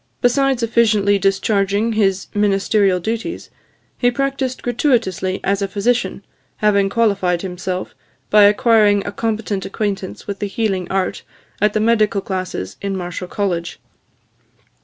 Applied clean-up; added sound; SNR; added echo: none; none; none; none.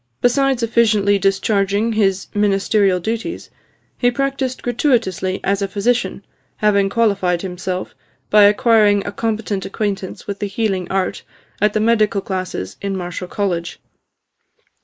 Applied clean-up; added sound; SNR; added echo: neural mask model Resemble Enhance denoiser.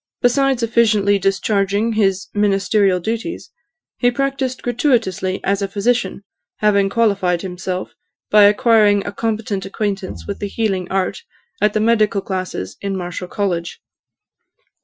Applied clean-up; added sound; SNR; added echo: classical method Wiener filter.